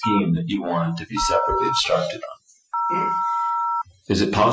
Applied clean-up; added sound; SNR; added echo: classical method Wiener filter.